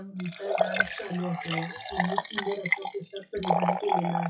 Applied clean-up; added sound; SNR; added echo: classical method WPE with log-MMSE.